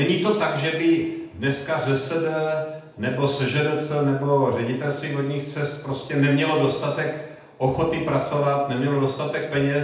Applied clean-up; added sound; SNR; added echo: none; none; none; reverberation time 0.8 s.